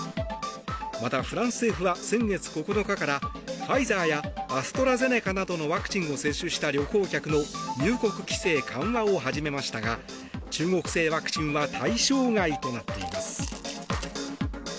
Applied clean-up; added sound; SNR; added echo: none; Coin (dropping) / Glass; 18 dB; none.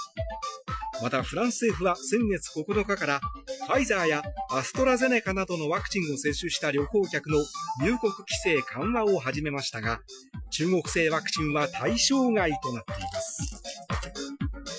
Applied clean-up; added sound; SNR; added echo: classical method Wiener filter.